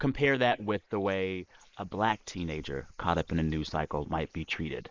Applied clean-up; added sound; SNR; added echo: neural mask model Resemble Enhance denoiser.